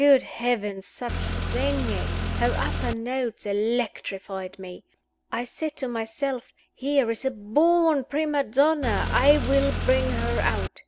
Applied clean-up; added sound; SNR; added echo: none; Car; 1 dB; none.